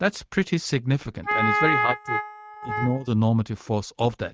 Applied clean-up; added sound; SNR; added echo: neural mask model RNNoise.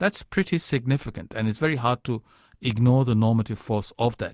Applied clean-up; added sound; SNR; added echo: none; none; none; none.